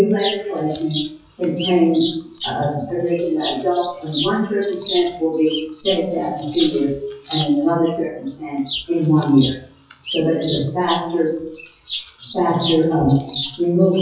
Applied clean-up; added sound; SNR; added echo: classical method WPE with log-MMSE.